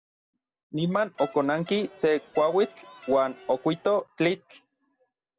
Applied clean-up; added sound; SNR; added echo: none; Crowd; 19 dB; none.